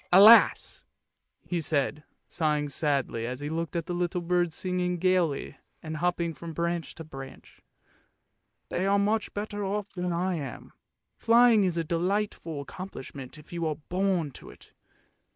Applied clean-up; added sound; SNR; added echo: neural mask model Resemble Enhance denoiser.